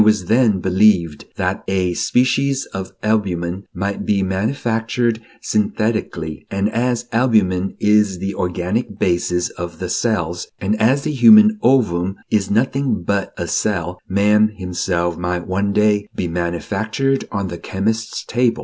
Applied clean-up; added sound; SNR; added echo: none; none; none; none.